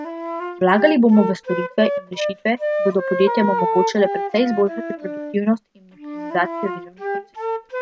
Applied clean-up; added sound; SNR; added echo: none; Wind instrument, woodwind instrument; 5 dB; none.